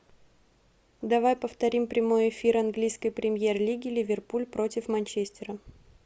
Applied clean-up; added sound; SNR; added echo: none; none; none; none.